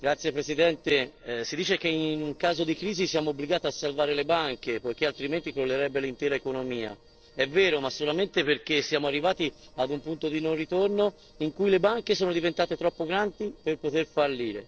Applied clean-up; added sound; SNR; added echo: neural separator model SepFormer DNS4.